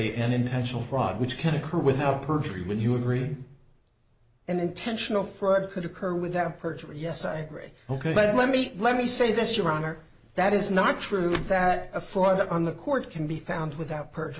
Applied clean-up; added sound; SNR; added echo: none; none; none; none.